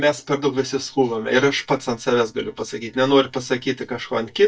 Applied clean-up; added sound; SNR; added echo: neural mask model DeepFilterNet 3.